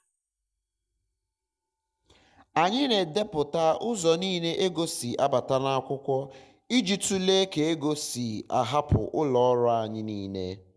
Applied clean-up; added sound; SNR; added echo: neural mask model Resemble Enhance denoiser.